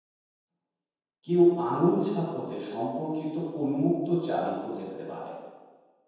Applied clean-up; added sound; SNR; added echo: none; none; none; reverberation time 1.2 s.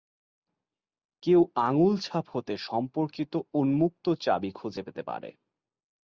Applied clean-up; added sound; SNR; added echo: none; none; none; none.